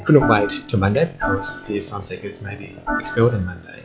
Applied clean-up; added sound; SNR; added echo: classical method log-MMSE.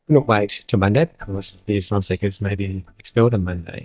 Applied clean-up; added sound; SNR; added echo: neural mask model DeepFilterNet 3.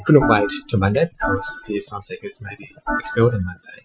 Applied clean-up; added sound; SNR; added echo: classical method Wiener filter.